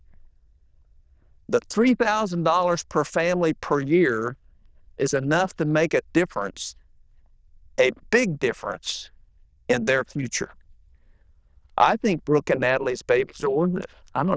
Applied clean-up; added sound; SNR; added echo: neural diffusion model UNIVERSE++.